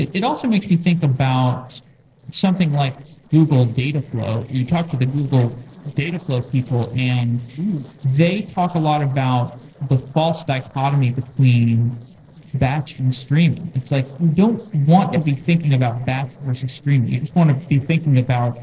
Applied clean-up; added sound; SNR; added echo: neural separator model SepFormer DNS4.